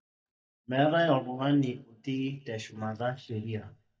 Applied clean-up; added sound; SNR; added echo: neural mask model DeepFilterNet 3.